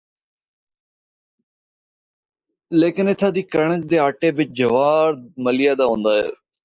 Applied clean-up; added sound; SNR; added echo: neural mask model Resemble Enhance denoiser.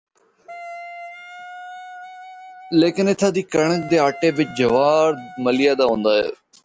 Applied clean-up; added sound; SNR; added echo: none; Wind instrument, woodwind instrument; 17 dB; none.